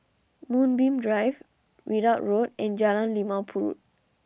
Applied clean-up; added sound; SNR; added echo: none; none; none; none.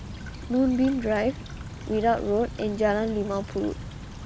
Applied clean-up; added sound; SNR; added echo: none; Stream / Trickle, dribble; 11 dB; none.